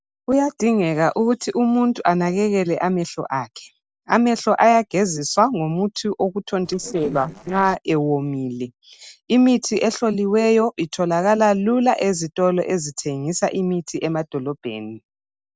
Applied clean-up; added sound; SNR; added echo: neural separator model SepFormer DNS4.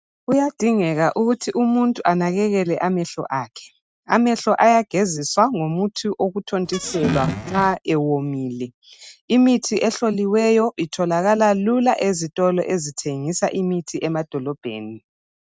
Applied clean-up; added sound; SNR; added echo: neural mask model RNNoise.